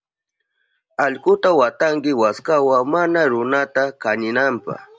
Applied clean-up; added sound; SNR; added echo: none; none; none; none.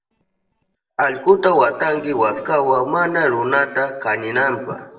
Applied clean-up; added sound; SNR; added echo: neural separator model SepFormer DNS4.